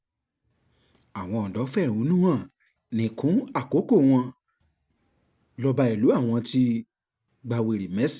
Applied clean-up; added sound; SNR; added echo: none; none; none; none.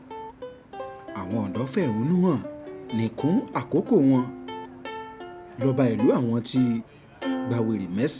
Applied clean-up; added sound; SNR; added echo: none; Plucked string instrument; 10 dB; none.